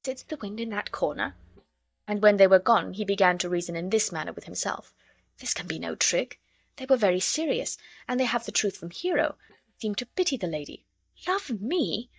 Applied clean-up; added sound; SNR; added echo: neural mask model DeepFilterNet 3.